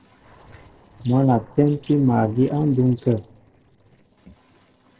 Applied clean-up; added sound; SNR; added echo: neural separator model SepFormer DNS4.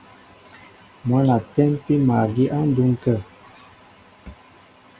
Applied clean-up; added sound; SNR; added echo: none; none; none; none.